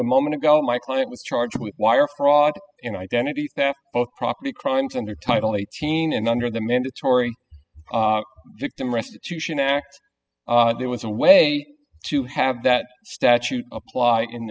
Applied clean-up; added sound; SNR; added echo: classical method spectral subtraction.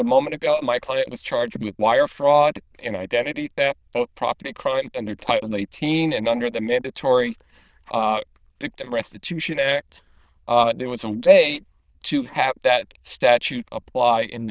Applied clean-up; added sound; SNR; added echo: neural diffusion model UNIVERSE++.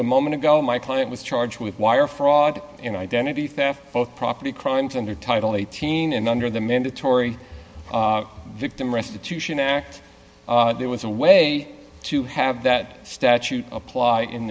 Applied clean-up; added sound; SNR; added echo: none; none; none; none.